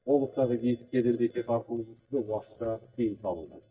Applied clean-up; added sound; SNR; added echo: neural mask model DeepFilterNet 3.